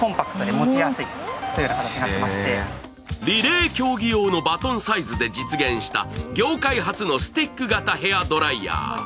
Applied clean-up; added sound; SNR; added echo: none; none; none; none.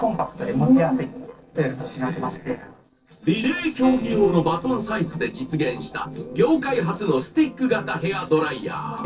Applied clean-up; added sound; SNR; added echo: neural separator model SepFormer DNS4.